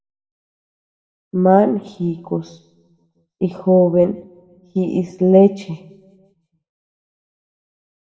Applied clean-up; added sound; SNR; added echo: none; none; none; reverberation time 0.8 s.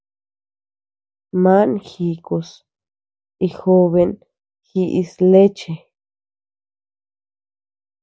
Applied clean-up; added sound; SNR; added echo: none; none; none; none.